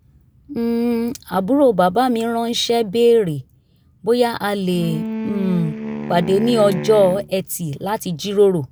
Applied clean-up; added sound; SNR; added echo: none; Wind instrument, woodwind instrument; 9 dB; none.